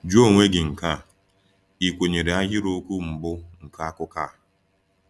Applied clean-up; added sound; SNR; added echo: none; none; none; none.